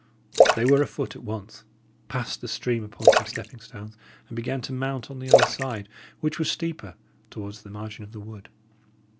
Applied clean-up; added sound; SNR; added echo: none; Splash, splatter; -4 dB; none.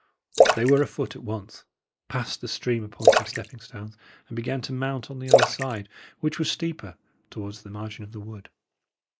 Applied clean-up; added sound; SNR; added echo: neural mask model Resemble Enhance denoiser.